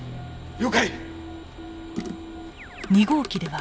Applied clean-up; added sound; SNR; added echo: none; Keyboard (musical) + Guitar; 13 dB; none.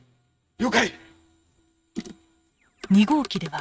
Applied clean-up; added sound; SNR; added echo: neural mask model RNNoise.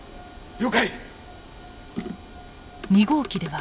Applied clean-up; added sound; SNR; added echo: none; none; none; none.